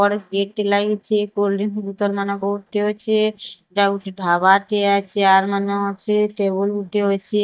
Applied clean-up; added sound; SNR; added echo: neural mask model DeepFilterNet 3.